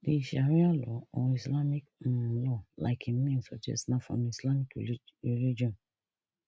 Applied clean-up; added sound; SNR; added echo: none; none; none; none.